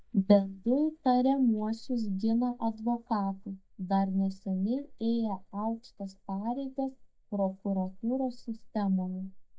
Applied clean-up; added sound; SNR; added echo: neural mask model DeepFilterNet 3.